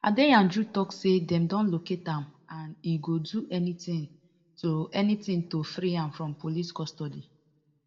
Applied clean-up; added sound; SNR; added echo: none; none; none; reverberation time 0.4 s.